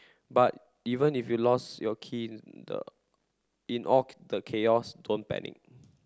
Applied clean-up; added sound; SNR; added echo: none; none; none; none.